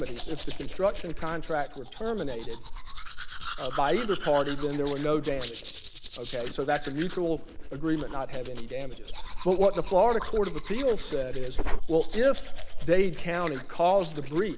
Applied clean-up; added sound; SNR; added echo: none; Domestic sounds, home sounds; 1 dB; none.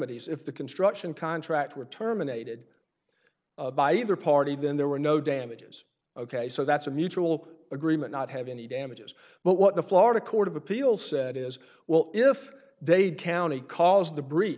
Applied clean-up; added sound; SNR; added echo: none; none; none; none.